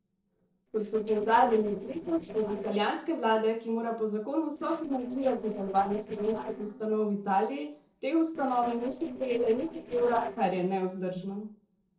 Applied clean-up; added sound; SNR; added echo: neural separator model SepFormer DNS4.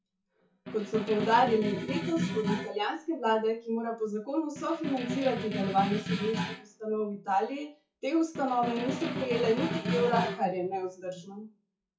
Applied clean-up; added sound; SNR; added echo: classical method WPE with log-MMSE.